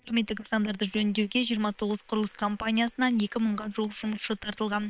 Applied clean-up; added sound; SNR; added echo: neural separator model SepFormer WHAM!.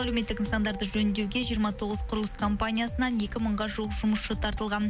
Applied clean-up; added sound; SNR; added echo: none; Piano; 20 dB; none.